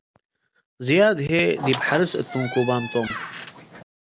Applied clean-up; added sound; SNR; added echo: none; Squeak; 8 dB; none.